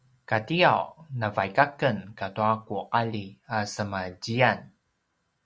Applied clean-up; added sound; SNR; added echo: none; none; none; none.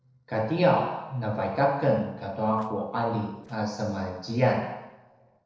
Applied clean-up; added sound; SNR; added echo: neural separator model SepFormer DNS4.